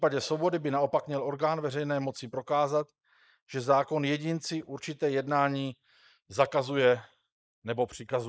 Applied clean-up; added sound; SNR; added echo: neural mask model Resemble Enhance denoiser.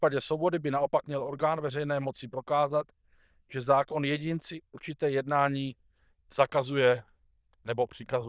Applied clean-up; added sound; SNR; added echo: neural diffusion model UNIVERSE++.